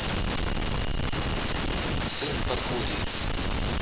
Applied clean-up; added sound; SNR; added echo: none; Cricket / Frog; -3 dB; none.